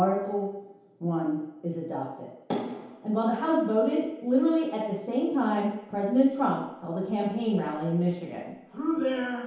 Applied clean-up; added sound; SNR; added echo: none; none; none; reverberation time 0.8 s.